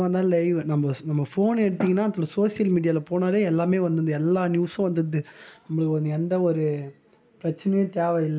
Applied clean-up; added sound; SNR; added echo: none; none; none; none.